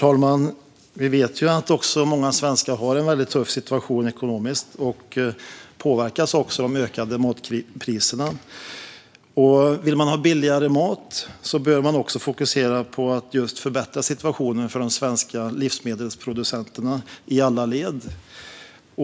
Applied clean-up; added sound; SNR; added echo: none; none; none; none.